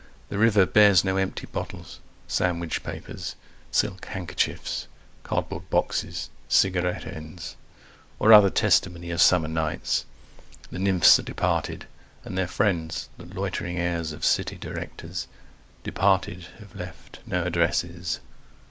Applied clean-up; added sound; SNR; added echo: neural mask model Resemble Enhance denoiser.